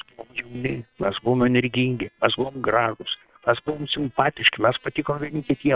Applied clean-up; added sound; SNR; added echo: neural separator model SepFormer WHAM!.